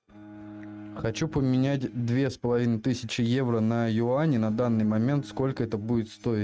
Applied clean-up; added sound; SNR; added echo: neural mask model RNNoise.